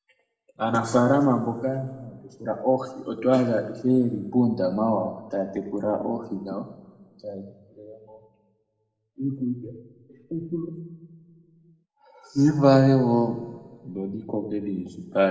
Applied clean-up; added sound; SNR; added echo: none; none; none; reverberation time 1.3 s.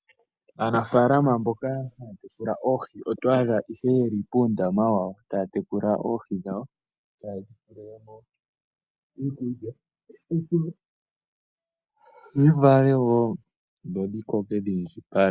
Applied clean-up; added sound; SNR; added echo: none; none; none; none.